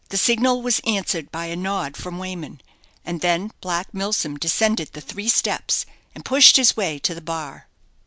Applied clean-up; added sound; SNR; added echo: none; none; none; none.